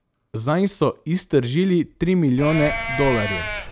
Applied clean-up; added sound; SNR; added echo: none; Livestock, farm animals, working animals; 5 dB; none.